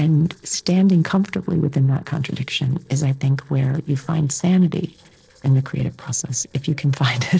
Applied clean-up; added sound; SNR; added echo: neural separator model SepFormer DNS4.